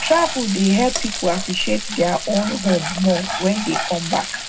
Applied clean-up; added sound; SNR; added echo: none; Frying (food); 6 dB; reverberation time 0.3 s.